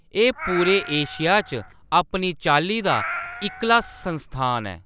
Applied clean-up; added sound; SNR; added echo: none; Meow; 11 dB; none.